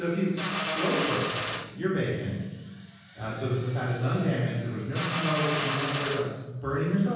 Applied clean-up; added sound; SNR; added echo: none; Drill; 4 dB; reverberation time 1.3 s.